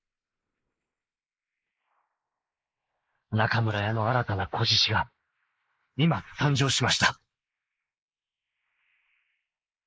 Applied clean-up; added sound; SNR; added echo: neural mask model Resemble Enhance denoiser.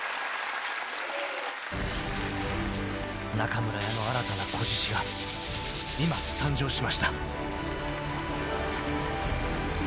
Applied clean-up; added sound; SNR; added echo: none; Tools; 1 dB; none.